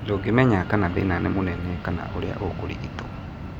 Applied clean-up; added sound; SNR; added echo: none; Fixed-wing aircraft, airplane; 9 dB; none.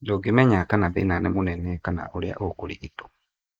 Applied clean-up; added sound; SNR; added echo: neural mask model Resemble Enhance denoiser.